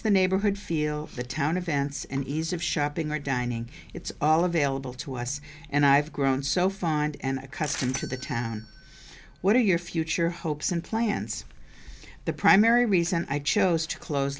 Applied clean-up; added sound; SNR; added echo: none; Bell / Mechanisms; 16 dB; none.